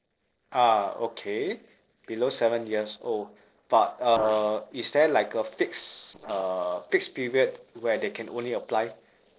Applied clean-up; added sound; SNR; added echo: neural separator model SepFormer DNS4.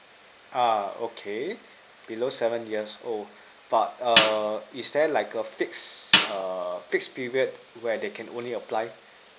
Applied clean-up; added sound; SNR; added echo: none; Snare drum; -2 dB; none.